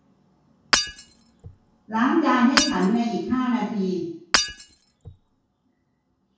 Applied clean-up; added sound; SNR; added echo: none; Shatter / Hammer; 2 dB; reverberation time 0.6 s.